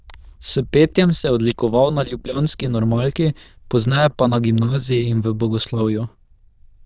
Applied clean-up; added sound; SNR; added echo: neural diffusion model UNIVERSE++.